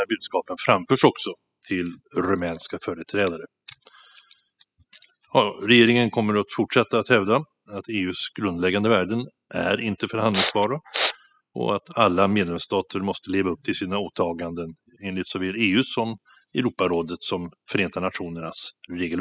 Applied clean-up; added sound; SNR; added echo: classical method spectral subtraction.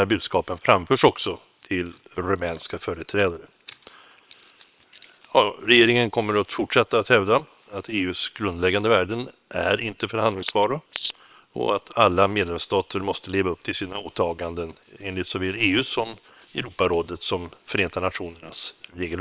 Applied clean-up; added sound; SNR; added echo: neural separator model SepFormer WHAM!.